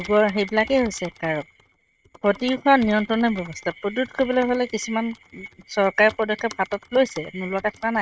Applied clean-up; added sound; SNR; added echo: neural mask model RNNoise.